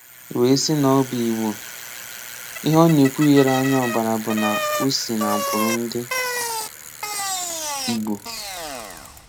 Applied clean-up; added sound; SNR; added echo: none; Bicycle; 7 dB; none.